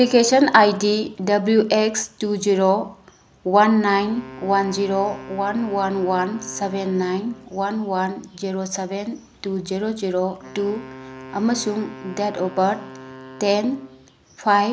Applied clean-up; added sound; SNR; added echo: none; Wind instrument, woodwind instrument; 20 dB; none.